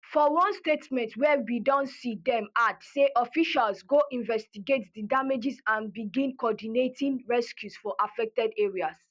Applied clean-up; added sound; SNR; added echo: none; none; none; none.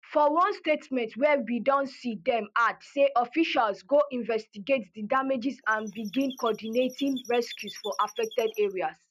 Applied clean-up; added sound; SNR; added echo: neural mask model RNNoise.